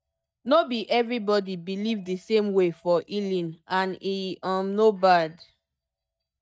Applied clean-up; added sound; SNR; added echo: neural mask model DeepFilterNet 3.